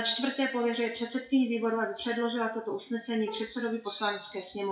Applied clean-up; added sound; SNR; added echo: classical method WPE with log-MMSE.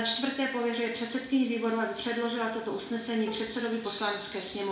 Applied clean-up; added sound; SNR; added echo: none; Bowed string instrument; 15 dB; reverberation time 0.6 s.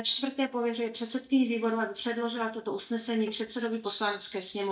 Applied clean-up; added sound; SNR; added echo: neural mask model DeepFilterNet 3.